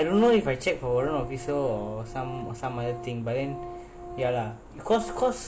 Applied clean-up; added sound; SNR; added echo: none; Organ; 13 dB; none.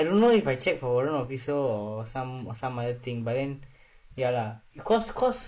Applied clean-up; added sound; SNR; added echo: neural mask model Resemble Enhance denoiser.